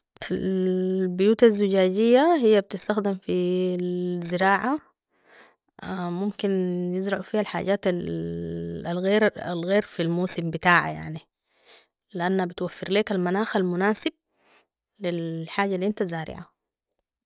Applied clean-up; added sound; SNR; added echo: neural separator model SepFormer DNS4.